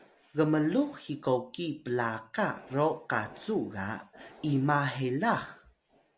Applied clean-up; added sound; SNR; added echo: none; none; none; none.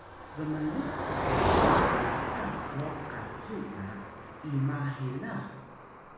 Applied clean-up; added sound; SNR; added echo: none; Motor vehicle (road); -4 dB; reverberation time 1.0 s.